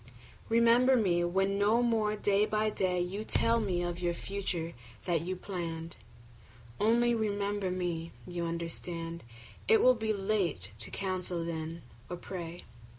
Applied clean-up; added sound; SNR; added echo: none; Bass drum; 6 dB; none.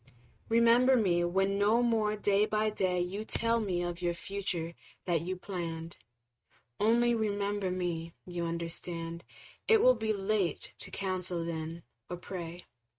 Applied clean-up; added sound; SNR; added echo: neural mask model RNNoise.